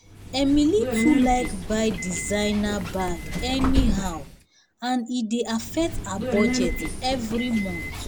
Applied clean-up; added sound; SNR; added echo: none; Subway, metro, underground; 3 dB; none.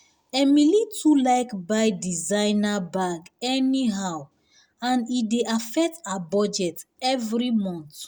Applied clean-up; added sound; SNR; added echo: none; none; none; none.